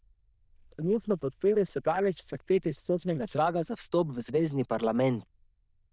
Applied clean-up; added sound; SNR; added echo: neural diffusion model UNIVERSE++.